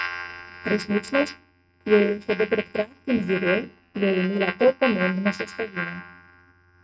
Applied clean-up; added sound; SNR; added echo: neural mask model RNNoise.